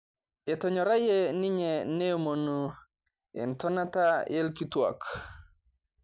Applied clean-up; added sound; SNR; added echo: none; none; none; none.